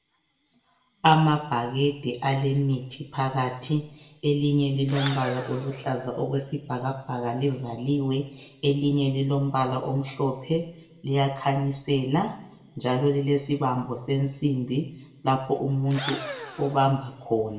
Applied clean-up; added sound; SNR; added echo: none; Engine / Drill; 11 dB; reverberation time 0.6 s.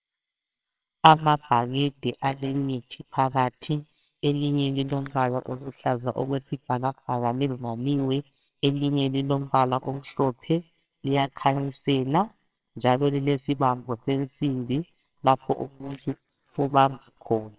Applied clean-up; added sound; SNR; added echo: neural separator model SepFormer WHAMR!.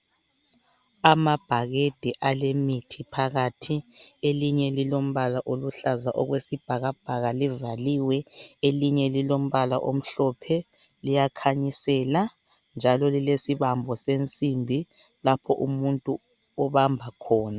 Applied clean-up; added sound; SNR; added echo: none; none; none; none.